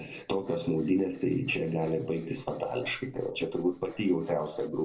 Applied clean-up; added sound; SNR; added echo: neural separator model SepFormer DNS4.